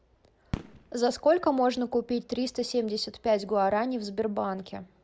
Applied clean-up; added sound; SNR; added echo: none; Fireworks; 18 dB; none.